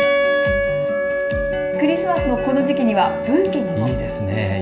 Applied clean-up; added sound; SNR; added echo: none; Wind instrument, woodwind instrument; 0 dB; reverberation time 1.4 s.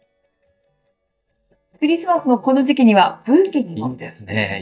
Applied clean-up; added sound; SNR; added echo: neural mask model DeepFilterNet 3.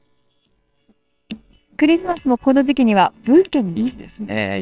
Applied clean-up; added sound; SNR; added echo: neural separator model SepFormer WHAMR!.